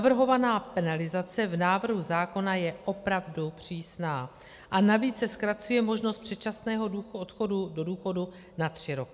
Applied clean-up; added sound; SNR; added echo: none; none; none; none.